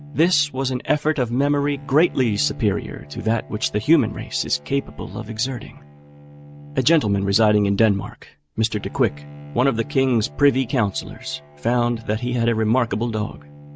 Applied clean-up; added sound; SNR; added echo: none; Bowed string instrument; 19 dB; none.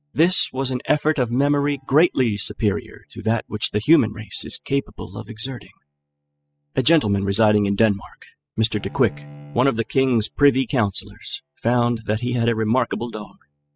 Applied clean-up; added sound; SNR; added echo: classical method spectral subtraction.